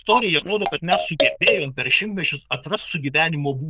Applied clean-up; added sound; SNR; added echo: neural diffusion model UNIVERSE++.